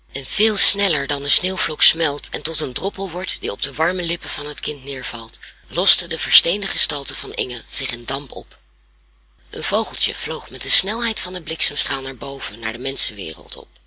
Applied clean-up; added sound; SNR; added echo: none; none; none; none.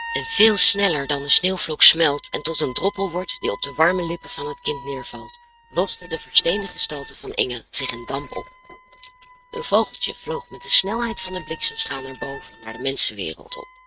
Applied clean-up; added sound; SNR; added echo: neural mask model RNNoise.